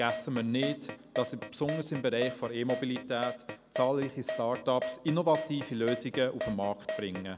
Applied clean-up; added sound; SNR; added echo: none; Keyboard (musical); 8 dB; none.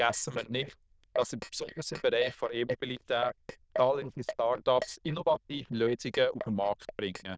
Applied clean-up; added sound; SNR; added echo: neural diffusion model UNIVERSE++.